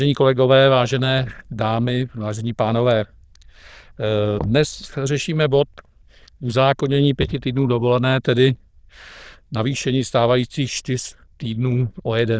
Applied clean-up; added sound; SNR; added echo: neural diffusion model UNIVERSE++.